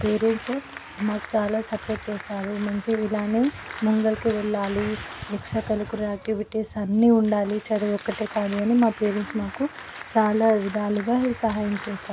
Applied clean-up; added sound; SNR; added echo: none; Applause; 15 dB; none.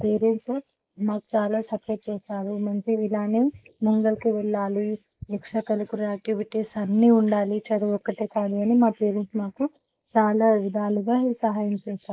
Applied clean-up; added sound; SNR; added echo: neural mask model Resemble Enhance denoiser.